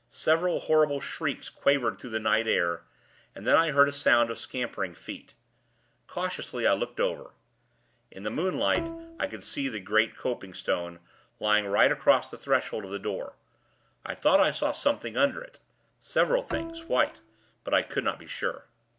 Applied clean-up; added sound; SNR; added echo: none; Bowed string instrument; 12 dB; none.